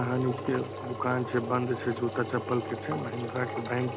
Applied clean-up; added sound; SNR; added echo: none; Engine; 6 dB; none.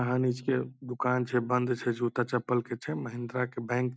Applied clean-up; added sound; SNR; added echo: none; none; none; none.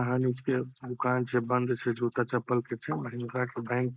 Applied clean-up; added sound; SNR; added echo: neural mask model Resemble Enhance denoiser.